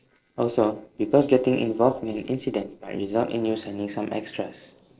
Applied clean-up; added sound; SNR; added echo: neural separator model SepFormer DNS4.